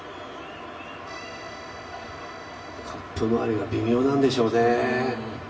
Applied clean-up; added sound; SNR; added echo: none; Accordion; 19 dB; reverberation time 2.1 s.